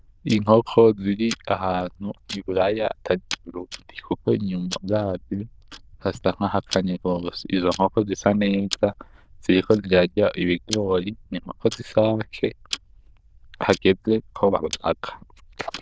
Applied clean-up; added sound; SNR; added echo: neural diffusion model UNIVERSE++.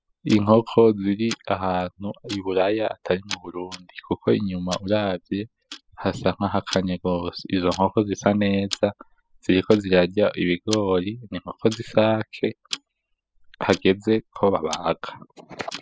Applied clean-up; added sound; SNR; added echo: classical method spectral subtraction.